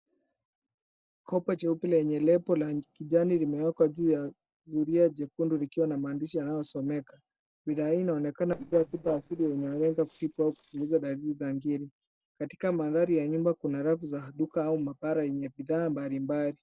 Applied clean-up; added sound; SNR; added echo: neural separator model SepFormer DNS4.